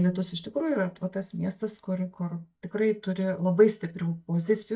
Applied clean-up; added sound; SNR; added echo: neural mask model DeepFilterNet 3.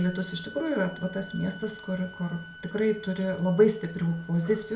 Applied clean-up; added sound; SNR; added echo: none; Bowed string instrument; 18 dB; reverberation time 0.4 s.